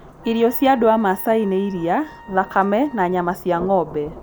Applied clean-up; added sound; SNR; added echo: none; Rain / Thunderstorm + Trumpet; 19 dB; none.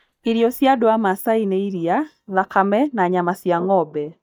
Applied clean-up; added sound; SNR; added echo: neural mask model DeepFilterNet 3.